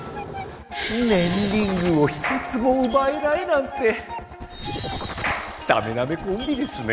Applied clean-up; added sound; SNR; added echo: none; none; none; none.